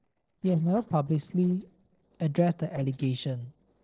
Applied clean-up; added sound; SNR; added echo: neural separator model SepFormer DNS4.